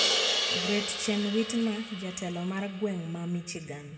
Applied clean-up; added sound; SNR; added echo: none; Crash cymbal; 1 dB; reverberation time 1.2 s.